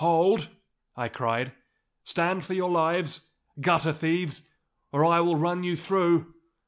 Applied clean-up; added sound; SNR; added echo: none; none; none; none.